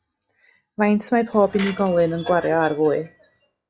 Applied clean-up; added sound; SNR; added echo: classical method log-MMSE.